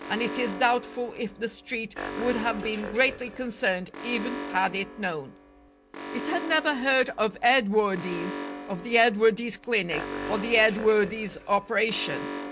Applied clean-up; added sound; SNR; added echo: none; Alarm; 11 dB; none.